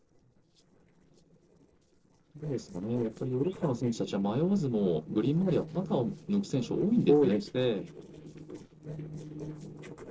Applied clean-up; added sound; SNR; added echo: neural separator model SepFormer DNS4.